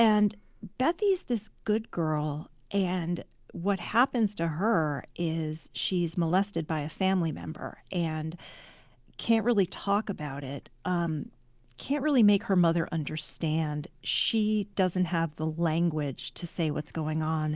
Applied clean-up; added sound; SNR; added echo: none; none; none; none.